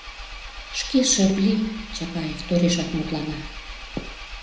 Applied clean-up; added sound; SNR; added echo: none; Engine; 12 dB; reverberation time 0.5 s.